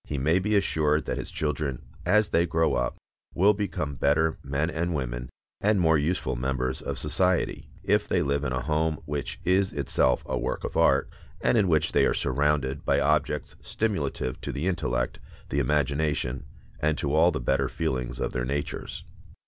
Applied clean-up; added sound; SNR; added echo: none; none; none; none.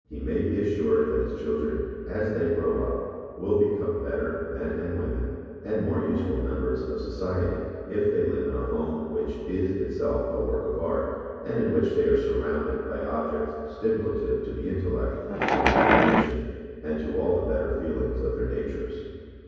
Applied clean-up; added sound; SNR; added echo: none; Wild animals; -4 dB; reverberation time 2.2 s.